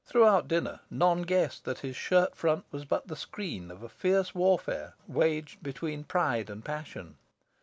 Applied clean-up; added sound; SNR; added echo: none; none; none; none.